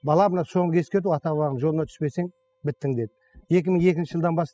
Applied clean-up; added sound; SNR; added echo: classical method spectral subtraction.